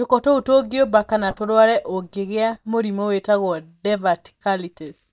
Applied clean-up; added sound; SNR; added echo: neural mask model DeepFilterNet 3.